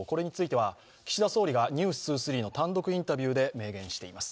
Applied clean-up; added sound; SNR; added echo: none; none; none; none.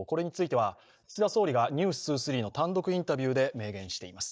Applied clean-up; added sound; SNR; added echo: neural mask model DeepFilterNet 3.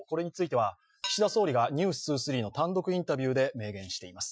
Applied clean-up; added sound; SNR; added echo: classical method Wiener filter.